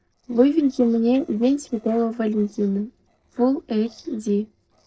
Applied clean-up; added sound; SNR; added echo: neural separator model SepFormer DNS4.